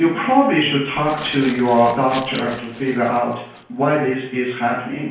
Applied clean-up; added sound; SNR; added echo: none; Glass; 15 dB; reverberation time 0.5 s.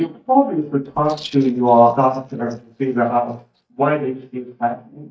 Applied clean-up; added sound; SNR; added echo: neural mask model DeepFilterNet 3.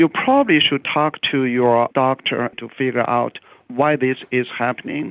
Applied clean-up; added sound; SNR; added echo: none; none; none; none.